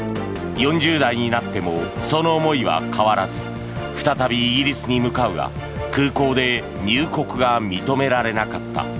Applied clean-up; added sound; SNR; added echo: none; none; none; none.